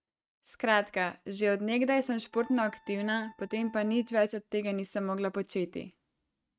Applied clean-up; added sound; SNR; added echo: neural mask model RNNoise.